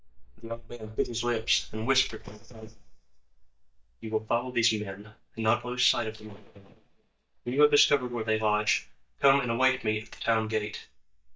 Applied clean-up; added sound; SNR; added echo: neural mask model DeepFilterNet 3.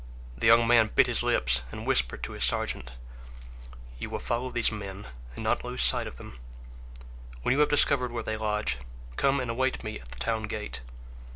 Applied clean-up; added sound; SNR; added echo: none; none; none; none.